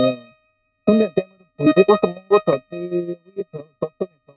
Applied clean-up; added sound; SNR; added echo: neural mask model RNNoise.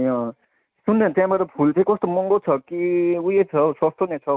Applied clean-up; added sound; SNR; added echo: none; none; none; none.